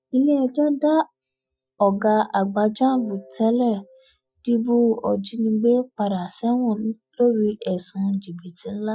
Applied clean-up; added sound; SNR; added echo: classical method Wiener filter.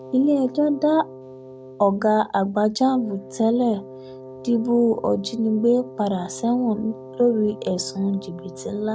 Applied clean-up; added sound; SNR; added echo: none; Wind instrument, woodwind instrument; 17 dB; none.